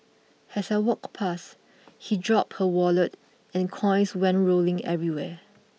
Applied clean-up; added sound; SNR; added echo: none; none; none; none.